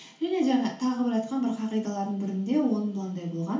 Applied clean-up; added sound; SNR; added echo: none; none; none; reverberation time 0.4 s.